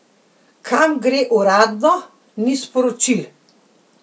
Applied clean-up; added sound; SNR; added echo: none; none; none; none.